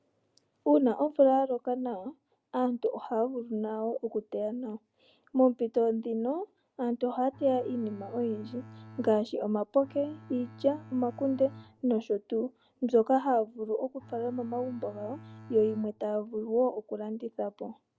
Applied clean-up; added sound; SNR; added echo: none; Bowed string instrument; 19 dB; none.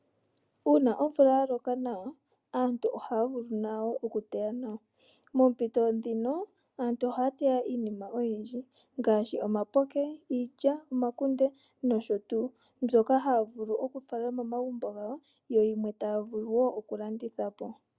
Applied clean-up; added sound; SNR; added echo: none; none; none; none.